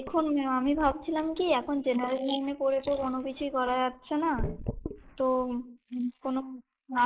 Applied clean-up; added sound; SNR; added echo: neural mask model Resemble Enhance denoiser.